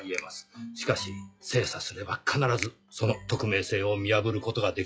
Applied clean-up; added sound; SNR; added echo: classical method log-MMSE.